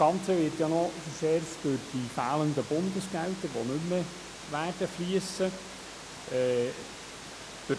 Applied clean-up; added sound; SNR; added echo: none; Water; 13 dB; none.